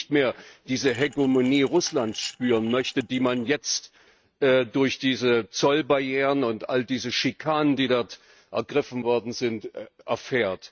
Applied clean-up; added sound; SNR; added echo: neural mask model RNNoise.